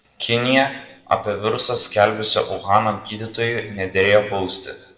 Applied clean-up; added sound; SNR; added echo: neural separator model SepFormer DNS4.